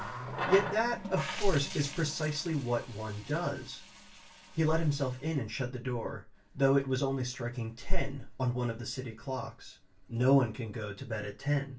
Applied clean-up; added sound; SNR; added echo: none; Water tap, faucet; 14 dB; reverberation time 0.2 s.